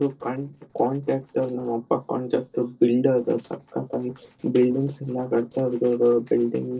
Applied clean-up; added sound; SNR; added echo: neural separator model SepFormer DNS4.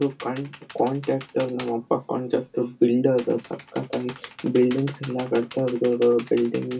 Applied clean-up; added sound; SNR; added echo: none; Computer keyboard; 20 dB; reverberation time 0.2 s.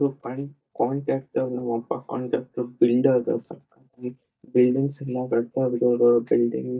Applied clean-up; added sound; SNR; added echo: neural mask model DeepFilterNet 3.